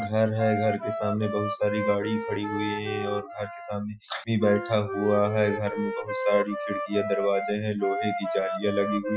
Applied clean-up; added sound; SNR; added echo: classical method Wiener filter.